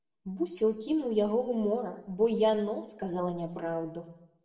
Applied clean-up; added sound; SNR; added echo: none; none; none; reverberation time 0.8 s.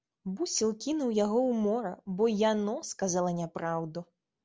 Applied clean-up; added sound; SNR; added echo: none; none; none; none.